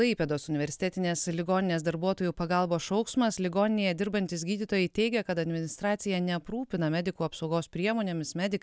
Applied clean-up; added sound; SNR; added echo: none; none; none; none.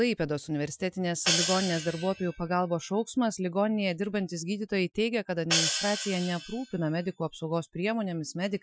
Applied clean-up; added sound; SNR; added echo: classical method Wiener filter.